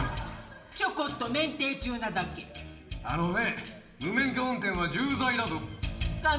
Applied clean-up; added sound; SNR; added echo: none; none; none; reverberation time 1.9 s.